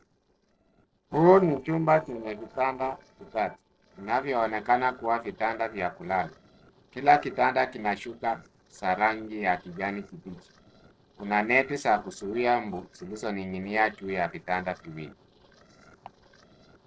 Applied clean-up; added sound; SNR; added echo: neural separator model SepFormer DNS4.